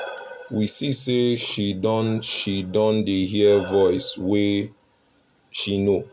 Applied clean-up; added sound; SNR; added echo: none; Breathing; 19 dB; none.